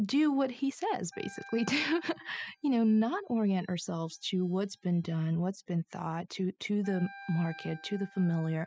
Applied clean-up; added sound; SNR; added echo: classical method spectral subtraction.